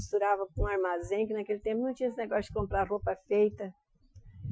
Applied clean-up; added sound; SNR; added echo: classical method Wiener filter.